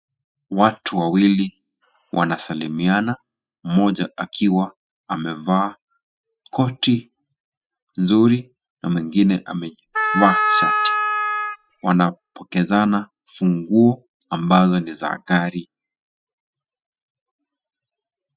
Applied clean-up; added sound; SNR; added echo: classical method spectral subtraction.